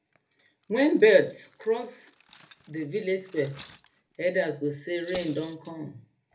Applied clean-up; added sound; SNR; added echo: none; Cutlery, silverware; 19 dB; reverberation time 0.3 s.